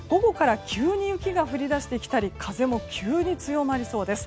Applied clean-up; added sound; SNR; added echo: none; none; none; none.